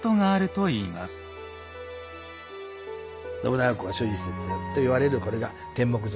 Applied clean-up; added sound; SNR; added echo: none; Bowed string instrument; 11 dB; none.